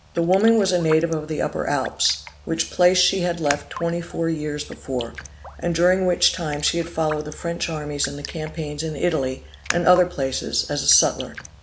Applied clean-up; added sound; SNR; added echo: none; Raindrop; 16 dB; none.